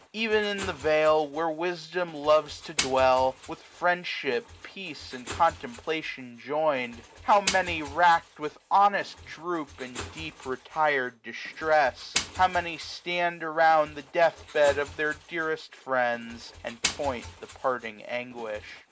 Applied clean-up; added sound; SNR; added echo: none; Engine; 14 dB; none.